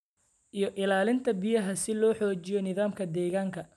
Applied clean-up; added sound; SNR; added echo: none; none; none; none.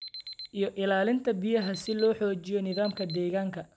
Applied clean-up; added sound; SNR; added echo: none; Alarm; 16 dB; none.